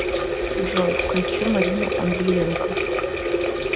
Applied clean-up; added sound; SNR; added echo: none; Water tap, faucet; -3 dB; none.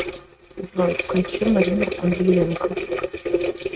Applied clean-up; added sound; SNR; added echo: neural mask model RNNoise.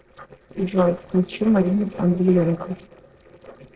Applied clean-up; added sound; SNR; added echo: neural separator model SepFormer DNS4.